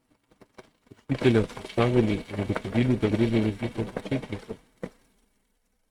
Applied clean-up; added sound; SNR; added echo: neural mask model RNNoise.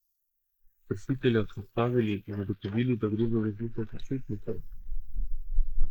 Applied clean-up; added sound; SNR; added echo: neural mask model Resemble Enhance denoiser.